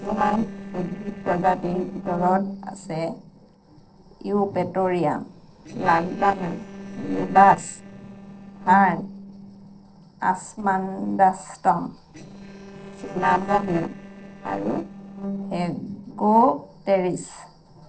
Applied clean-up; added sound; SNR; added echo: neural separator model SepFormer DNS4.